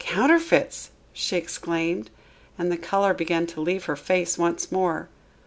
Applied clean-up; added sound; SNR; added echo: none; none; none; none.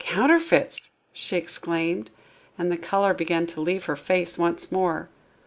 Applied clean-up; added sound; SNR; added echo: neural mask model Resemble Enhance denoiser.